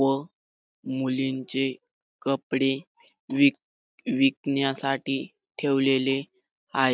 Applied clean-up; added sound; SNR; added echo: none; none; none; none.